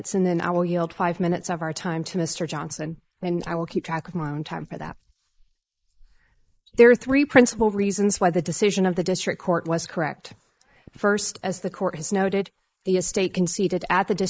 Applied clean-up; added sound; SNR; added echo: neural mask model Resemble Enhance denoiser.